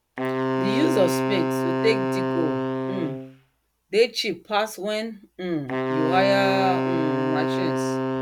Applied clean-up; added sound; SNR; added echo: none; Wind instrument, woodwind instrument; 0 dB; none.